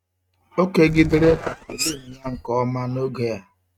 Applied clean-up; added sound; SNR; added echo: neural mask model RNNoise.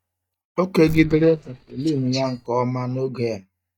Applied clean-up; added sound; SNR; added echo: neural mask model DeepFilterNet 3.